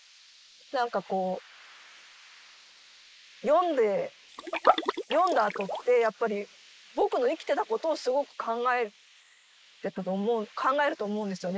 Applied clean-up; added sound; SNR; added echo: neural mask model Resemble Enhance denoiser.